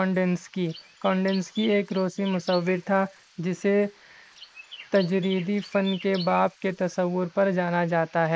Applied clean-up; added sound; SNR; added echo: neural mask model Resemble Enhance denoiser.